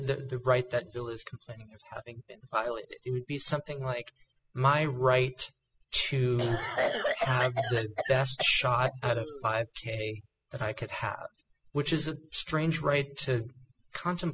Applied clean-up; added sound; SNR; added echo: classical method spectral subtraction.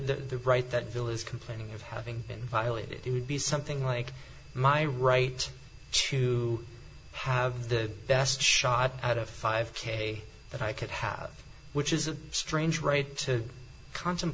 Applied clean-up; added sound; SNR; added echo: none; none; none; none.